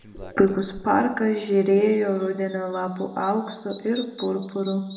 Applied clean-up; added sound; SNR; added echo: none; Bird vocalization, bird call, bird song; 20 dB; reverberation time 0.8 s.